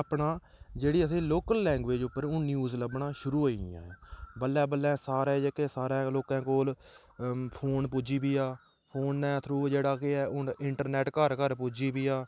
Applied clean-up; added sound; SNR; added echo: none; none; none; none.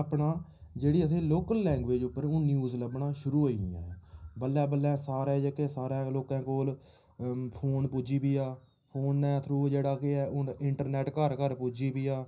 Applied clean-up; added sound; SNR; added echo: none; none; none; reverberation time 0.4 s.